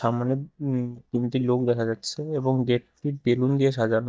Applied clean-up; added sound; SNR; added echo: neural mask model DeepFilterNet 3.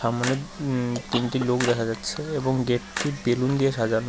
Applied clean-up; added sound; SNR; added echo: none; Splash, splatter + Chewing, mastication / Cough; 12 dB; none.